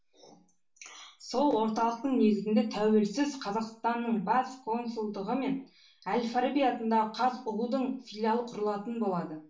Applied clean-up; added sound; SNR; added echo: none; none; none; reverberation time 0.3 s.